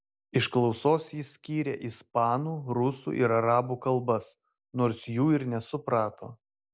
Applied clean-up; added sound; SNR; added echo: none; none; none; none.